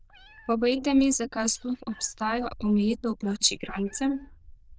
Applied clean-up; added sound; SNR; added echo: neural diffusion model UNIVERSE++.